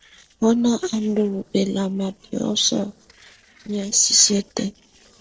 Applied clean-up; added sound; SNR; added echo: neural separator model SepFormer DNS4.